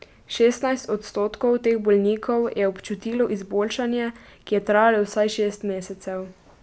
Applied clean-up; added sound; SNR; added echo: none; none; none; none.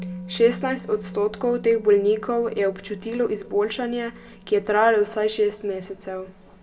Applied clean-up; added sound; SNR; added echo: none; Musical instrument; 17 dB; reverberation time 1.0 s.